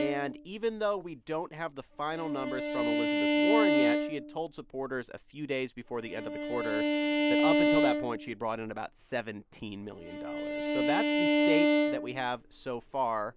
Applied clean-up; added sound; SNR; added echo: none; Bowed string instrument; -5 dB; none.